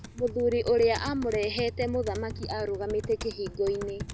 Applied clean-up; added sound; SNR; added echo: none; Computer keyboard; 10 dB; none.